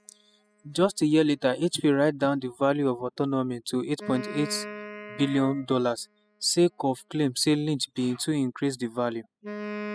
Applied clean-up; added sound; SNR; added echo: classical method spectral subtraction.